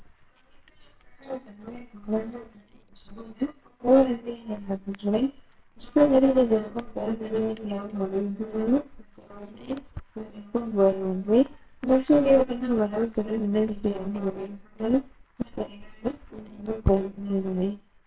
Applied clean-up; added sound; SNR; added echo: neural separator model SepFormer WHAMR!.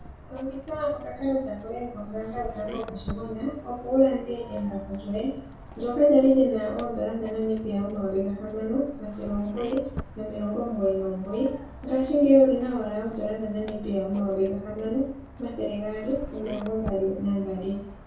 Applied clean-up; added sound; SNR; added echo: none; Walk, footsteps; 15 dB; reverberation time 0.6 s.